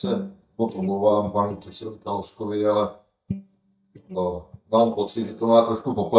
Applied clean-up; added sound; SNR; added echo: neural mask model DeepFilterNet 3.